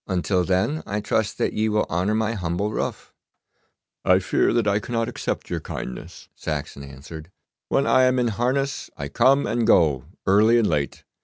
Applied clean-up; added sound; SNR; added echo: none; none; none; none.